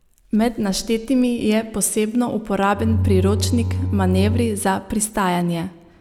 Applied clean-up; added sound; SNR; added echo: none; Bowed string instrument; 1 dB; none.